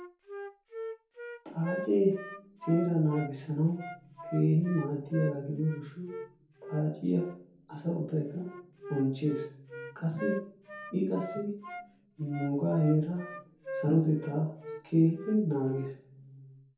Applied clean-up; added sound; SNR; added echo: none; Wind instrument, woodwind instrument; 13 dB; reverberation time 0.6 s.